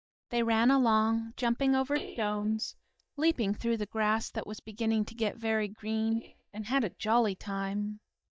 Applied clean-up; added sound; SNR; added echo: neural mask model DeepFilterNet 3.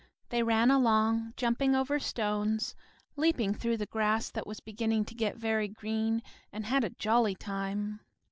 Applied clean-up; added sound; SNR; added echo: none; none; none; none.